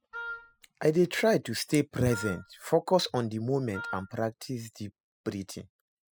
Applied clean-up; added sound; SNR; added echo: classical method spectral subtraction.